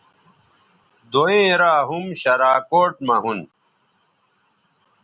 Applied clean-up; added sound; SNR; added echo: none; none; none; none.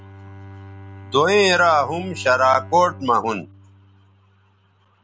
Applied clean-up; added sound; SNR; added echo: none; Bowed string instrument; 18 dB; none.